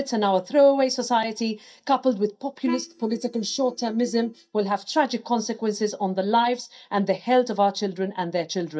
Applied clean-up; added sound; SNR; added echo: neural mask model DeepFilterNet 3.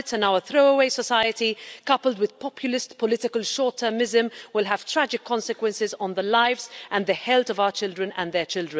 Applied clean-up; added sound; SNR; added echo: none; none; none; none.